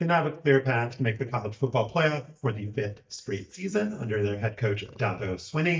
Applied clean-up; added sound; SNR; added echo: neural mask model DeepFilterNet 3.